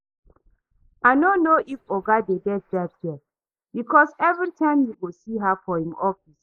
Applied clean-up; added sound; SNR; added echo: neural mask model Resemble Enhance denoiser.